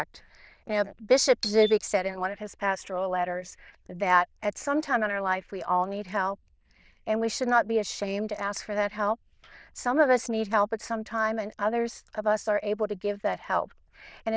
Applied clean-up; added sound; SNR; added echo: neural diffusion model UNIVERSE++.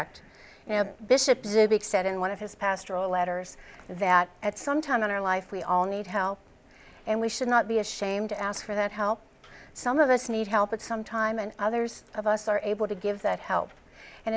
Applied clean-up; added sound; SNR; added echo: none; none; none; none.